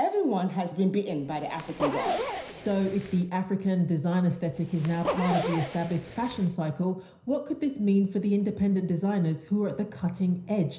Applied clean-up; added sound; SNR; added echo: none; Zipper (clothing); 6 dB; reverberation time 0.5 s.